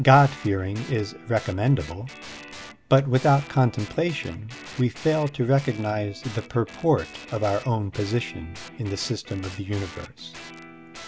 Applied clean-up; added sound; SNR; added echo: none; Guitar; 17 dB; none.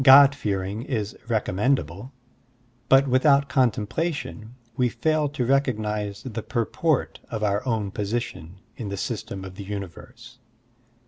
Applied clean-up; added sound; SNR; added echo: none; none; none; none.